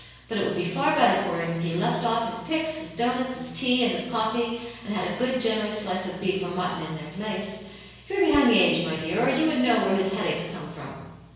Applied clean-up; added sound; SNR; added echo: none; Hammer; 13 dB; reverberation time 1.0 s.